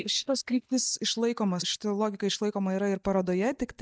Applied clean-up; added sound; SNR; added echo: neural mask model DeepFilterNet 3.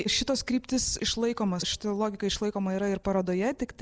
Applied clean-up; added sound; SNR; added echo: none; none; none; none.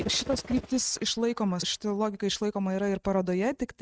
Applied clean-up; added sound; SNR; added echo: neural mask model RNNoise.